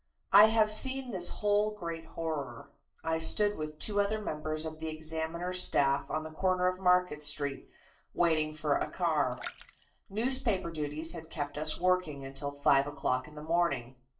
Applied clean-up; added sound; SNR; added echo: neural separator model SepFormer DNS4.